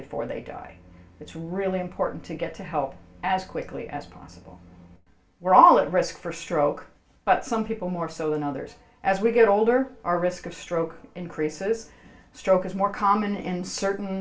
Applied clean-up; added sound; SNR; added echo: none; none; none; reverberation time 0.3 s.